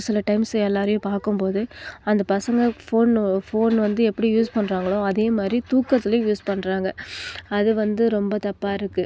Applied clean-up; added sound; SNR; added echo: none; none; none; none.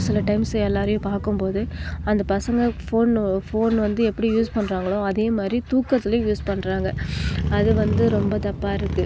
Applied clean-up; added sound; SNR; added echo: none; Motorcycle / Crow; 6 dB; none.